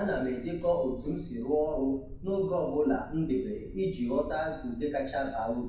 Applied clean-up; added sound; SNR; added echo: none; Boat, Water vehicle; 14 dB; reverberation time 0.6 s.